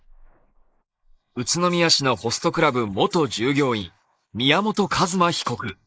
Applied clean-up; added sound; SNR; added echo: neural mask model Resemble Enhance denoiser.